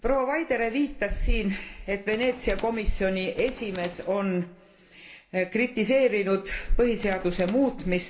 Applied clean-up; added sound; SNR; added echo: none; Tools; 15 dB; reverberation time 1.9 s.